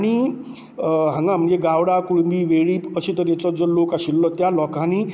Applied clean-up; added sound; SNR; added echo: none; none; none; none.